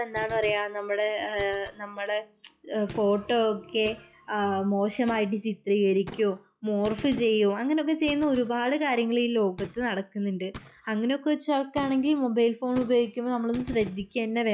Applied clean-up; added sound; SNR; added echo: classical method log-MMSE.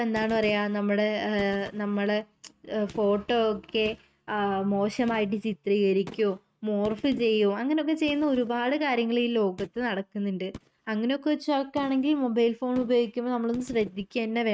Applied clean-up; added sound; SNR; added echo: neural mask model RNNoise.